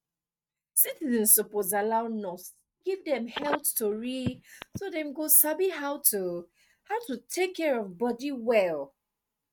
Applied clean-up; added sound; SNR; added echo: neural mask model RNNoise.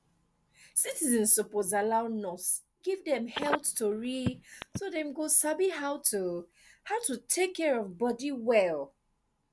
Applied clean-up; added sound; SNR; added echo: none; Telephone; 8 dB; none.